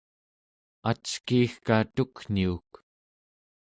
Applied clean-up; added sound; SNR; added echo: none; none; none; none.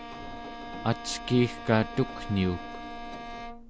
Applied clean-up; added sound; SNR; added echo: none; Engine + Bowed string instrument; 9 dB; none.